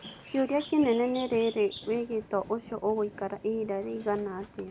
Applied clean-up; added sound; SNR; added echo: none; Train + Bird; 17 dB; none.